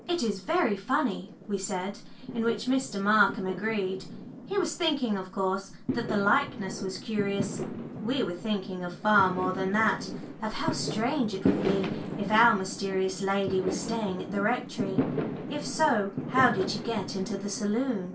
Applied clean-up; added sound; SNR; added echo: none; Fireworks; 7 dB; reverberation time 0.2 s.